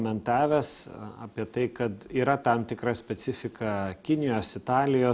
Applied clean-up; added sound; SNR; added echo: none; none; none; none.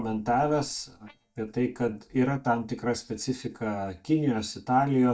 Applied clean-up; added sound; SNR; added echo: neural mask model DeepFilterNet 3.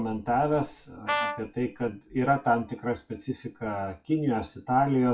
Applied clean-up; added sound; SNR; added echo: classical method WPE with log-MMSE.